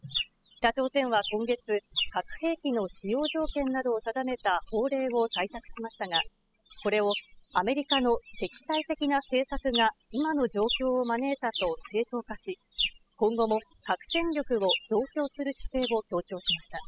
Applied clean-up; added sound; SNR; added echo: classical method spectral subtraction.